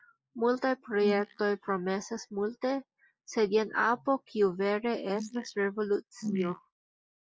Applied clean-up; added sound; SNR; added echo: neural mask model Resemble Enhance denoiser.